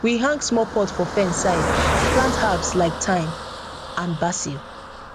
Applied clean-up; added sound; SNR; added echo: none; Car passing by; 3 dB; none.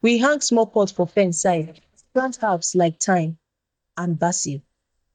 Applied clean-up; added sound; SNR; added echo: neural mask model DeepFilterNet 3.